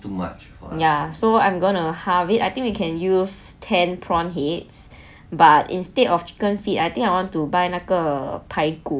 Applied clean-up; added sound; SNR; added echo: none; none; none; none.